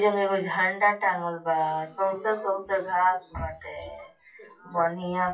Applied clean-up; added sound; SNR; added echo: classical method WPE with log-MMSE.